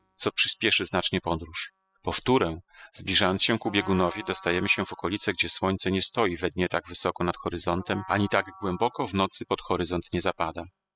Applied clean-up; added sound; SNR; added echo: classical method spectral subtraction.